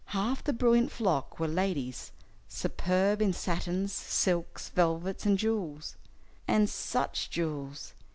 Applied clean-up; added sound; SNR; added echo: none; none; none; none.